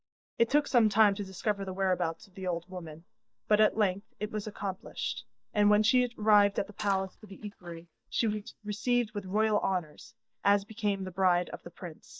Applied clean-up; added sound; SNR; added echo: neural mask model DeepFilterNet 3.